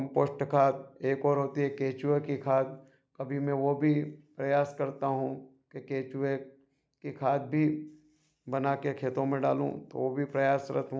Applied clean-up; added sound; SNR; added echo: none; none; none; none.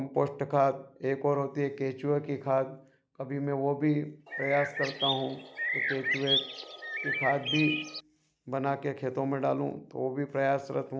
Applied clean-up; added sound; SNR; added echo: none; Bird; 2 dB; none.